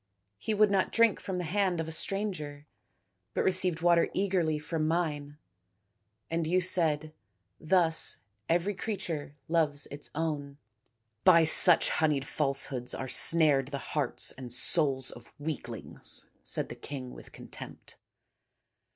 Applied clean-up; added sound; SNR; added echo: none; none; none; none.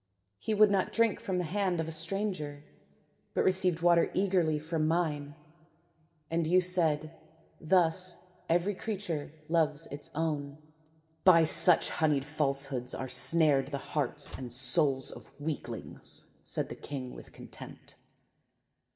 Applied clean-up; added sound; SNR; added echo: none; Slam; 16 dB; reverberation time 1.4 s.